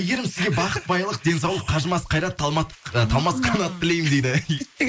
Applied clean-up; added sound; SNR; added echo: neural mask model Resemble Enhance denoiser.